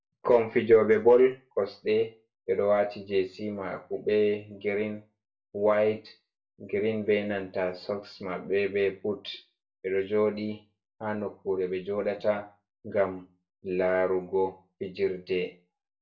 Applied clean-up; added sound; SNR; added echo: none; none; none; reverberation time 0.3 s.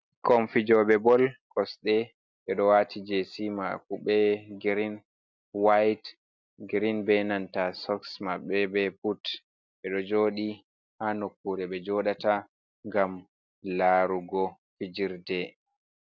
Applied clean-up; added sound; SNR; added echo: none; none; none; none.